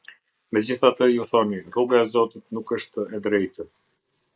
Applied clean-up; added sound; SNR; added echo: neural mask model Resemble Enhance denoiser.